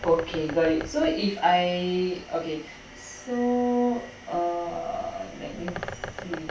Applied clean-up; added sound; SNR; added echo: none; Bird; 15 dB; reverberation time 0.2 s.